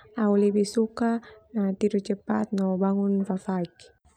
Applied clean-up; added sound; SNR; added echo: none; none; none; none.